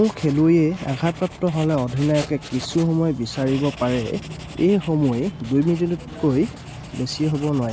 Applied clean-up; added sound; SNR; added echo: none; Writing; 18 dB; none.